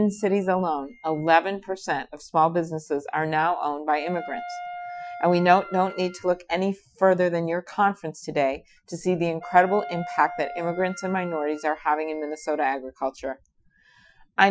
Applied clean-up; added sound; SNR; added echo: classical method Wiener filter.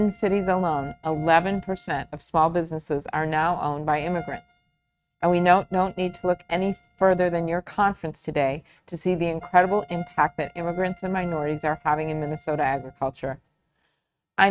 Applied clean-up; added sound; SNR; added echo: neural mask model RNNoise.